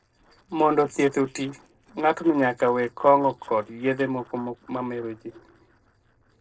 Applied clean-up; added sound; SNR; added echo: neural separator model SepFormer DNS4.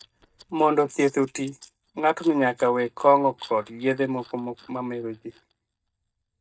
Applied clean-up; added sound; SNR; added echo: neural mask model DeepFilterNet 3.